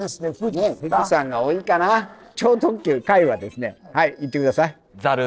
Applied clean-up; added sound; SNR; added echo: neural separator model SepFormer DNS4.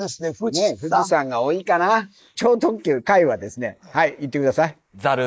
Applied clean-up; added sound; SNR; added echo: neural mask model Resemble Enhance denoiser.